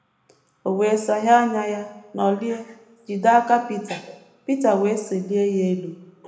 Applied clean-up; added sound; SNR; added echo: none; none; none; reverberation time 0.9 s.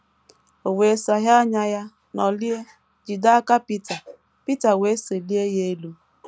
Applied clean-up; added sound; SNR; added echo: none; none; none; none.